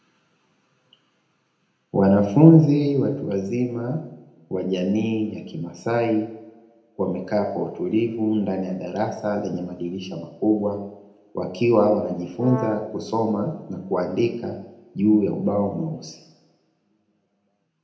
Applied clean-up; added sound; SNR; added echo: none; Brass instrument; 10 dB; reverberation time 0.7 s.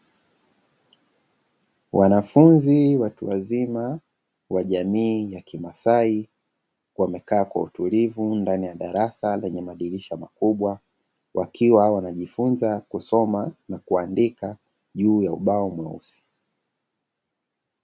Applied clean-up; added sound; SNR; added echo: none; none; none; none.